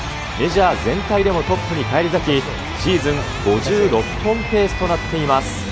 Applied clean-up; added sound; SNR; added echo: none; Piano; 12 dB; none.